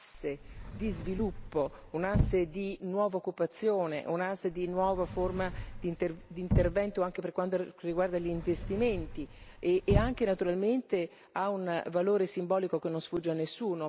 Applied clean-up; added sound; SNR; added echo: none; Sliding door / Slam / Wood; 4 dB; none.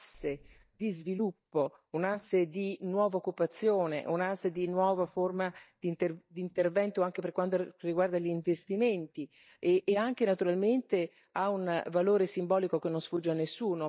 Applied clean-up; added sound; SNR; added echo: neural mask model DeepFilterNet 3.